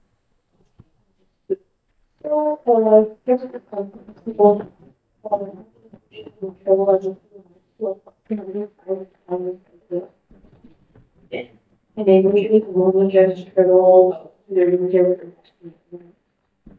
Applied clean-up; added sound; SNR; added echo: neural mask model DeepFilterNet 3.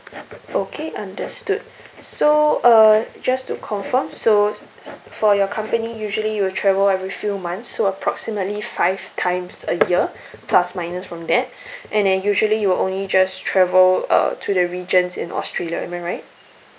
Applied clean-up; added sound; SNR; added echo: none; none; none; none.